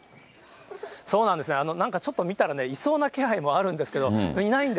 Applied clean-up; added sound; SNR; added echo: none; none; none; none.